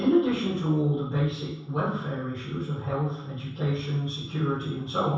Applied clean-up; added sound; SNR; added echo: none; none; none; reverberation time 0.7 s.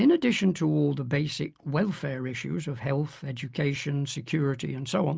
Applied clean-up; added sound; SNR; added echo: none; none; none; none.